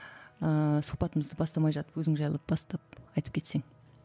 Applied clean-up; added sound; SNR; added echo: none; none; none; none.